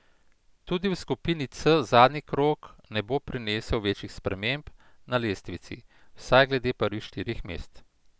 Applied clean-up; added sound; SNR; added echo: none; none; none; none.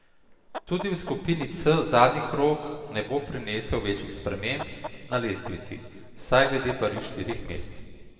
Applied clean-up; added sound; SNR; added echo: none; Chicken, rooster; 15 dB; reverberation time 2.2 s.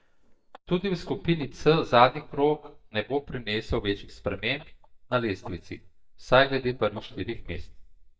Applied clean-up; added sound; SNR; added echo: neural mask model DeepFilterNet 3.